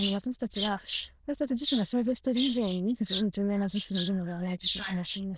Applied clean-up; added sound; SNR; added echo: neural diffusion model UNIVERSE++.